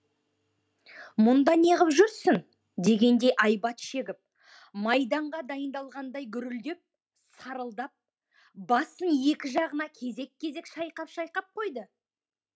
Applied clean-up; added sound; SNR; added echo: none; none; none; none.